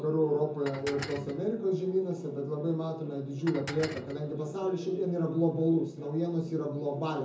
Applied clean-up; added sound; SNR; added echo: none; Dishes, pots, and pans; 13 dB; reverberation time 0.6 s.